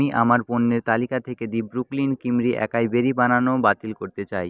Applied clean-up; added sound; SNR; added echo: none; none; none; none.